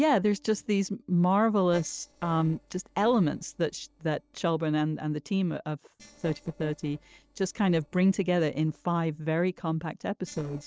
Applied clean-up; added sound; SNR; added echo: neural separator model SepFormer DNS4.